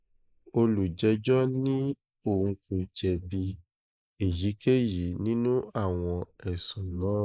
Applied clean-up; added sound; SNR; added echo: neural mask model Resemble Enhance denoiser.